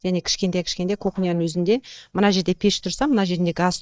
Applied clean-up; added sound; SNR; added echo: neural mask model DeepFilterNet 3.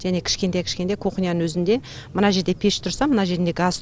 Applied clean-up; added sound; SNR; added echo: none; none; none; none.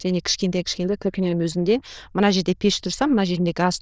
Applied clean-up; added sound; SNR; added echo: neural diffusion model UNIVERSE++.